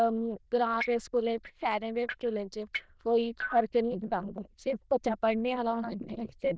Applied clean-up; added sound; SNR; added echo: neural diffusion model UNIVERSE++.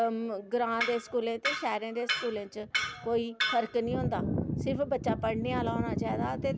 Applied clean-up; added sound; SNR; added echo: none; none; none; none.